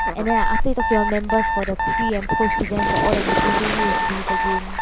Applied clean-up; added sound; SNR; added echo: none; Alarm + Fowl; -4 dB; none.